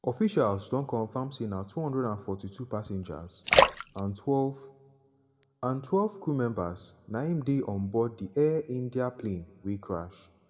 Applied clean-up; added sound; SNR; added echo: none; Splash, splatter; -3 dB; reverberation time 1.1 s.